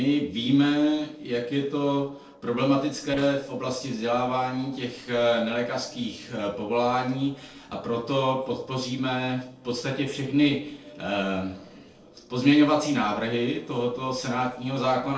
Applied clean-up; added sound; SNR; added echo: neural separator model SepFormer DNS4.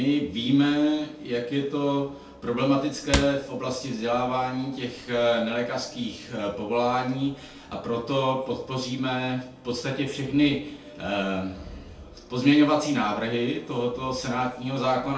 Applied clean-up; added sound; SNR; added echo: none; Cupboard open or close / Drawer open or close; 4 dB; reverberation time 0.4 s.